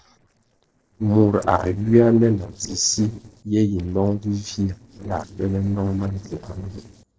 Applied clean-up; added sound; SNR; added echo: neural separator model SepFormer DNS4.